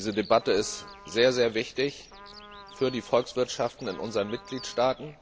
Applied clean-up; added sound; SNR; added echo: none; Trumpet + Bird vocalization, bird call, bird song; 19 dB; none.